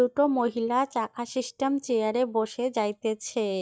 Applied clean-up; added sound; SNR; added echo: neural mask model DeepFilterNet 3.